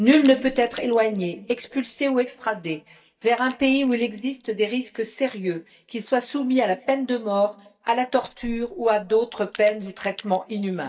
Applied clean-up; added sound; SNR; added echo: neural mask model DeepFilterNet 3.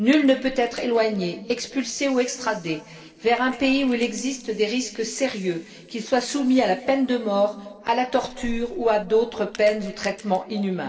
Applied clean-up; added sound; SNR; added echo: neural separator model SepFormer DNS4.